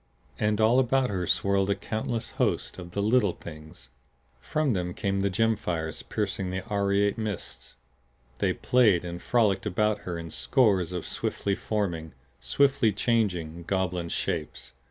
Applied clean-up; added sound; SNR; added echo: none; none; none; none.